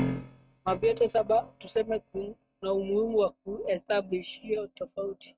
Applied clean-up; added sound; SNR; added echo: neural mask model RNNoise.